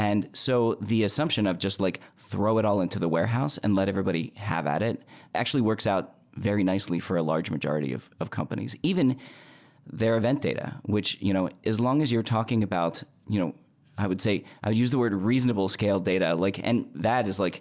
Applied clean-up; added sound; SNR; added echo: none; none; none; none.